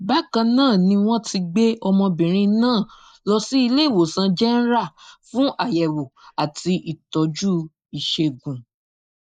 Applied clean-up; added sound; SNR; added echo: neural mask model Resemble Enhance denoiser.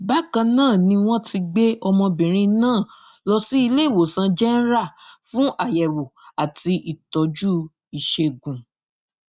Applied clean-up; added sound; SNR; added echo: none; none; none; none.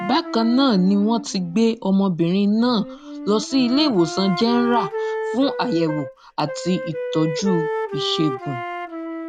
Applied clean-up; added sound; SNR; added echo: none; Wind instrument, woodwind instrument; 8 dB; none.